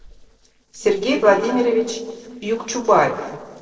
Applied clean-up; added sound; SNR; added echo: neural separator model SepFormer DNS4.